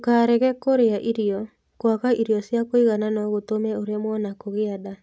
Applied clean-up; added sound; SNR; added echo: none; none; none; none.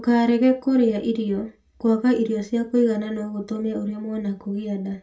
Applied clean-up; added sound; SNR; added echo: none; none; none; reverberation time 0.2 s.